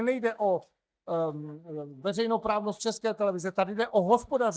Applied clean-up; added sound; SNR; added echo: neural mask model DeepFilterNet 3.